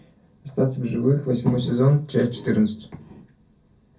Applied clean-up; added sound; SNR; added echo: none; none; none; reverberation time 0.3 s.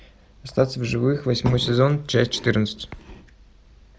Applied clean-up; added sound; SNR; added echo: none; none; none; none.